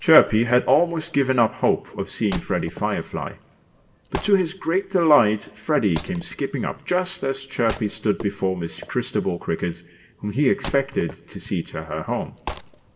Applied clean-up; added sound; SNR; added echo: none; Wood; 17 dB; reverberation time 1.0 s.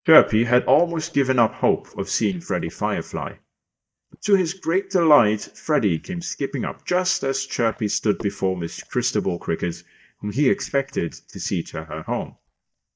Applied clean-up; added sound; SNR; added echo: neural mask model DeepFilterNet 3.